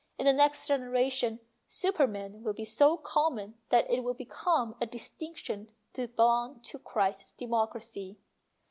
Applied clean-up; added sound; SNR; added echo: none; none; none; none.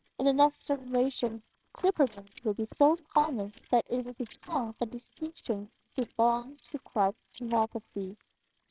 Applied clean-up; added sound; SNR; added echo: neural separator model SepFormer WHAMR!.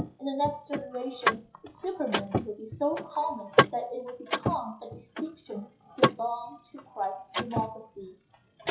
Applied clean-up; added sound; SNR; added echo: classical method WPE with log-MMSE.